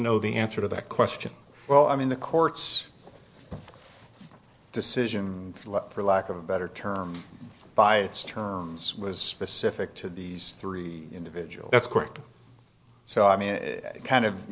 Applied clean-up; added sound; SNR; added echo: none; none; none; none.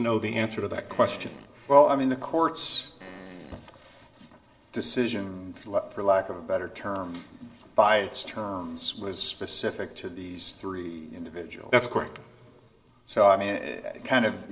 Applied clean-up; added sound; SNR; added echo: none; Fart; 18 dB; reverberation time 1.6 s.